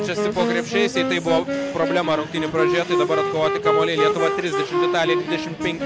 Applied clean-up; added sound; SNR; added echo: none; Wind instrument, woodwind instrument; -1 dB; none.